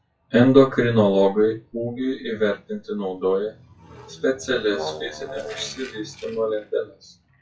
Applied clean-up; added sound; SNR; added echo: classical method WPE with log-MMSE.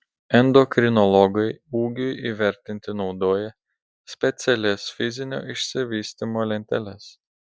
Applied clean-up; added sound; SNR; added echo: none; none; none; none.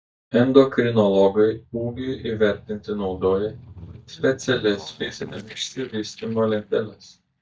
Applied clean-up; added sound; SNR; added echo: neural mask model DeepFilterNet 3.